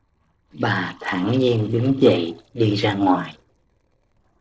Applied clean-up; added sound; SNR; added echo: neural separator model SepFormer DNS4.